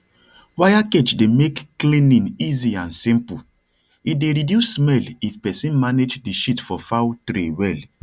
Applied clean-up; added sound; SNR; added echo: none; none; none; none.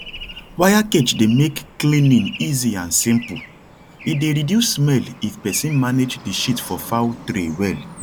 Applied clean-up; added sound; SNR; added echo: none; Traffic noise, roadway noise / Bird; 18 dB; none.